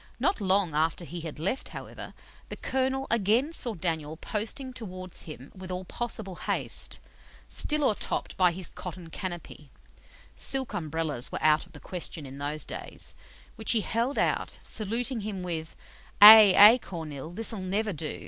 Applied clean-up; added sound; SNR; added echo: none; none; none; none.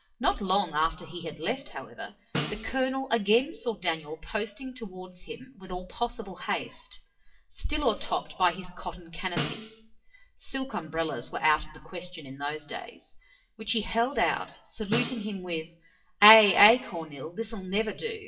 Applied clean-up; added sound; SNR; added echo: classical method WPE with log-MMSE.